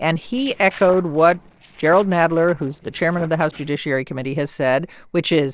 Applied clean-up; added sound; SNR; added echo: neural separator model SepFormer DNS4.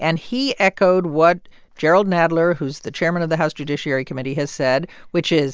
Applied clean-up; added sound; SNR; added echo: none; none; none; none.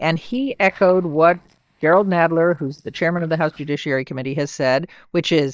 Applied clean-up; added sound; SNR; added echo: neural mask model DeepFilterNet 3.